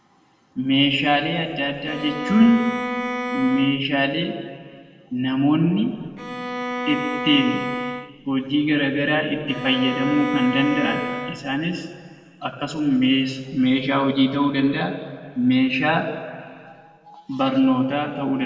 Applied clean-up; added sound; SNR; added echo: none; Bowed string instrument; 7 dB; reverberation time 1.7 s.